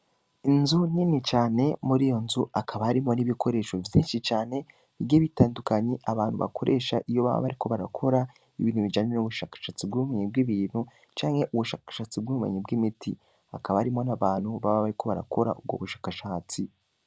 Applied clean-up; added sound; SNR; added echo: none; none; none; none.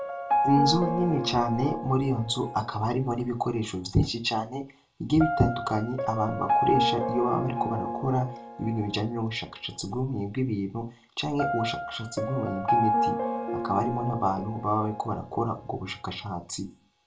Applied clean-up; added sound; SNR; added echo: none; Piano; 3 dB; reverberation time 0.2 s.